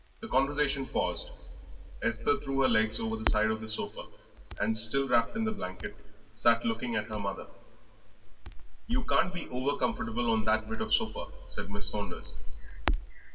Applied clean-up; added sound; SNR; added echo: none; Crackle; 10 dB; reverberation time 2.3 s.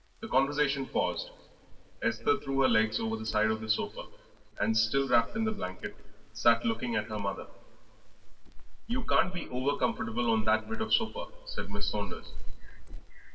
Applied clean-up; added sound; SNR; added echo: neural separator model SepFormer DNS4.